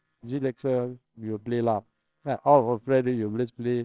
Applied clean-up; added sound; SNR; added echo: neural separator model SepFormer WHAMR!.